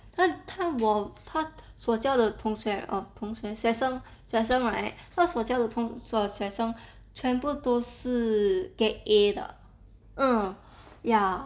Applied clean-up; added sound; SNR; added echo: none; Coin (dropping); 17 dB; none.